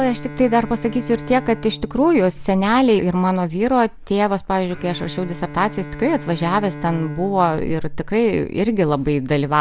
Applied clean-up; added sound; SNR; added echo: none; Bowed string instrument; 17 dB; none.